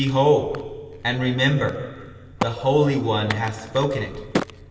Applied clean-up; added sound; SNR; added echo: none; Crack; 11 dB; reverberation time 2.6 s.